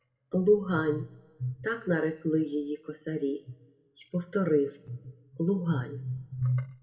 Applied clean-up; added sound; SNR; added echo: none; none; none; reverberation time 0.6 s.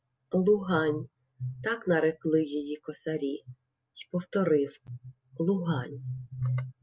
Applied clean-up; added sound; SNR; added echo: none; none; none; none.